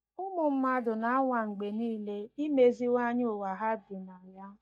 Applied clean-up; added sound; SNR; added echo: neural mask model DeepFilterNet 3.